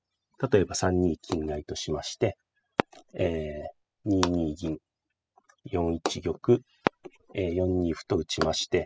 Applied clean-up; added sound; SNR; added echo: classical method spectral subtraction.